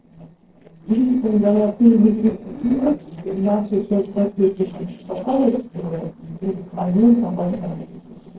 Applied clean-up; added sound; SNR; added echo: neural separator model SepFormer DNS4.